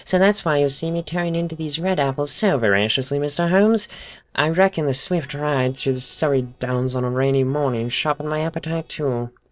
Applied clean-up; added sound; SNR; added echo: neural separator model SepFormer DNS4.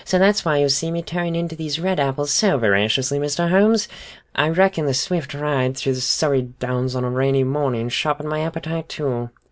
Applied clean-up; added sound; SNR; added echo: none; none; none; none.